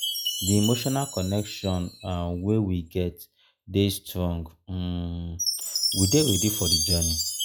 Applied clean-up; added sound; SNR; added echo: classical method log-MMSE.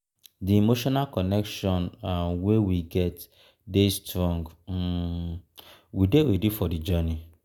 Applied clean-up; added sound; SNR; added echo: none; none; none; none.